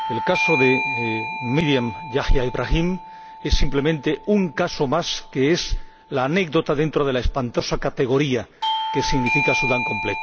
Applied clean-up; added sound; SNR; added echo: none; Bell / Doorbell; 7 dB; none.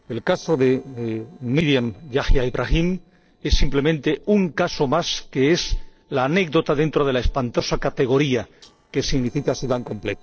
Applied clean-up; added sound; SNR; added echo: neural separator model SepFormer DNS4.